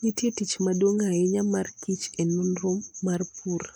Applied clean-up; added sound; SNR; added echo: neural mask model Resemble Enhance denoiser.